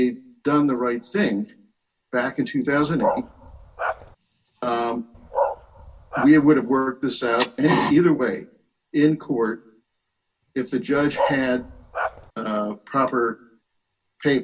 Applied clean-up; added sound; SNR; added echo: none; Bark; 5 dB; reverberation time 0.2 s.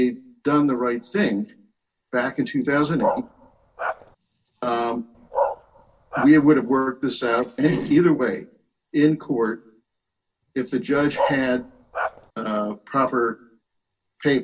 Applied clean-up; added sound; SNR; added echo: neural separator model SepFormer DNS4.